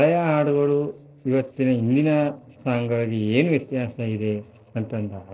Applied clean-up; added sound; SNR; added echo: neural separator model SepFormer DNS4.